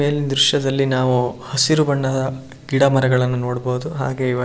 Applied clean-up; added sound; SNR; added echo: none; none; none; none.